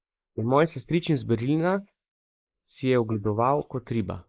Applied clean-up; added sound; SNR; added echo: neural mask model Resemble Enhance denoiser.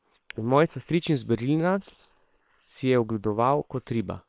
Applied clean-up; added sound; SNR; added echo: neural separator model SepFormer WHAM!.